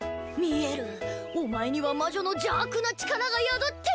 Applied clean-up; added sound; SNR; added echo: none; none; none; none.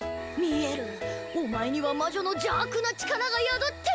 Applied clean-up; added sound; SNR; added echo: none; Fire; 19 dB; none.